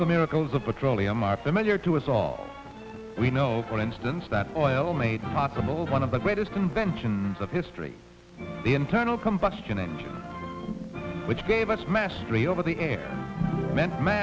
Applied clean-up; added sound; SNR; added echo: none; none; none; none.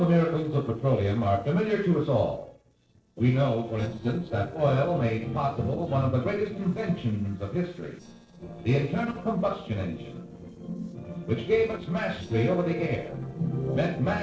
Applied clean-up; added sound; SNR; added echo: neural separator model SepFormer DNS4.